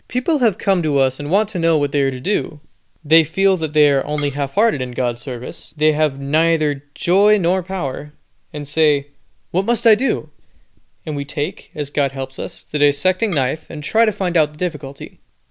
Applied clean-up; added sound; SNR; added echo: none; Drum kit; 19 dB; none.